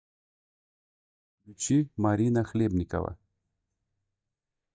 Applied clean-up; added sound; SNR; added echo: neural mask model DeepFilterNet 3.